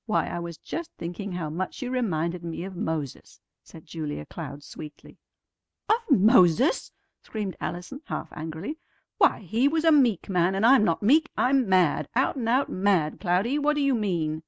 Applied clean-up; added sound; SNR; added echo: none; none; none; none.